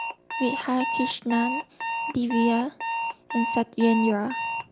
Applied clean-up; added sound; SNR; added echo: none; Alarm; 4 dB; none.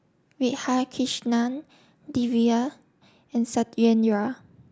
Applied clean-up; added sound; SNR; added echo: none; none; none; none.